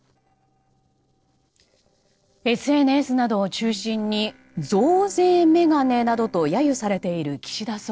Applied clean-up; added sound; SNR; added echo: neural separator model SepFormer DNS4.